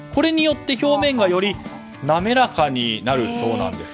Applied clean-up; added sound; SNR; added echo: none; none; none; none.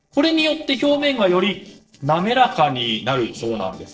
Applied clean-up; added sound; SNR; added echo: neural separator model SepFormer DNS4.